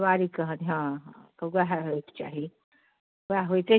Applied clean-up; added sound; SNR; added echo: none; none; none; none.